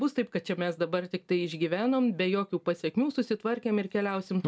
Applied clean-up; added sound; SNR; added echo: none; none; none; none.